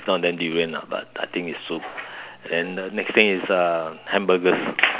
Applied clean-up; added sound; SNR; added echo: none; none; none; none.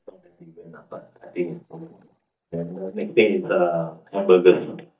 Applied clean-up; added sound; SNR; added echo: neural mask model DeepFilterNet 3.